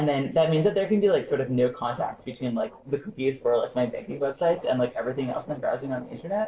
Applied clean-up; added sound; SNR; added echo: neural separator model SepFormer DNS4.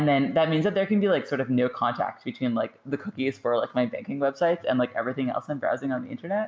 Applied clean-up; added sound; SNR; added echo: none; none; none; none.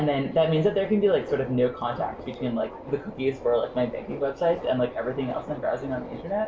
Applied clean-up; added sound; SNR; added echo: none; Subway, metro, underground; 13 dB; reverberation time 0.2 s.